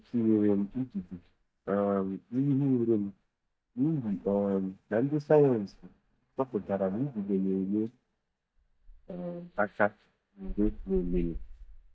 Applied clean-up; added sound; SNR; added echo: neural mask model DeepFilterNet 3.